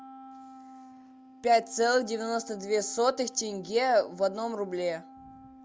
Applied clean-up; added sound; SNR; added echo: none; Wind instrument, woodwind instrument; 19 dB; none.